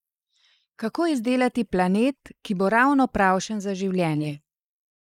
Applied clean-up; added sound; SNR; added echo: neural mask model Resemble Enhance denoiser.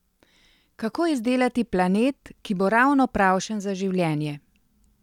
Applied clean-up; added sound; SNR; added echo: none; none; none; none.